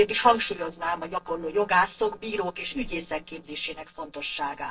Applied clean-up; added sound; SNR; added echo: neural separator model SepFormer DNS4.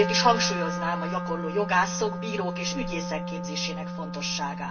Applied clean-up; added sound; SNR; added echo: none; Wind instrument, woodwind instrument; 3 dB; reverberation time 0.2 s.